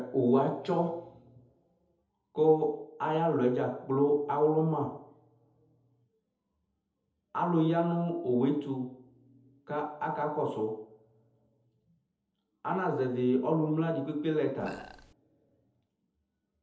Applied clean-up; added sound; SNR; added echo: none; Burping, eructation; 15 dB; reverberation time 0.7 s.